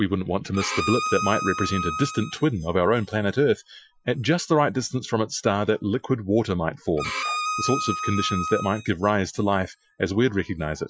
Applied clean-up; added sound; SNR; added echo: classical method Wiener filter.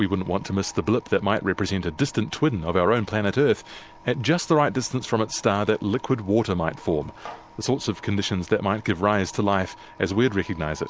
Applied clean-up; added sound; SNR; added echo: none; none; none; none.